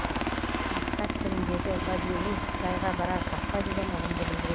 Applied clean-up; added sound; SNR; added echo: none; Aircraft; -3 dB; none.